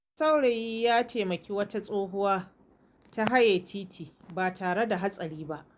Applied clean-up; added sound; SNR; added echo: none; none; none; none.